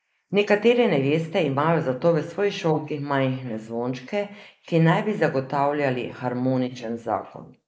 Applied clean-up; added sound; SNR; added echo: neural mask model Resemble Enhance denoiser.